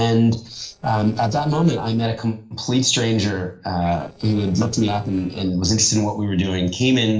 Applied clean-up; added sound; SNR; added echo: neural separator model SepFormer DNS4.